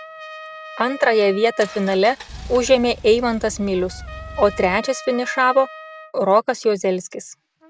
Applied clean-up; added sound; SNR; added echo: none; Trumpet + Engine; 17 dB; none.